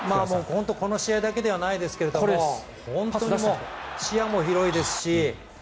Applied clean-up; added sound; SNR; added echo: none; none; none; none.